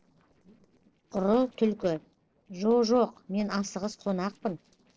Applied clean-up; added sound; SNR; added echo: neural separator model SepFormer DNS4.